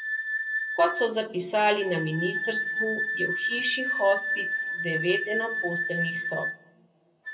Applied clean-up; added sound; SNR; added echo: none; Wind instrument, woodwind instrument; 1 dB; reverberation time 1.1 s.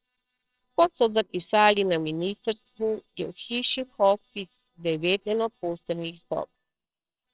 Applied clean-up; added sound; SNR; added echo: neural separator model SepFormer WHAMR!.